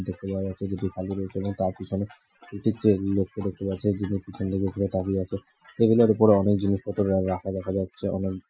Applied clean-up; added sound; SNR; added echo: classical method Wiener filter.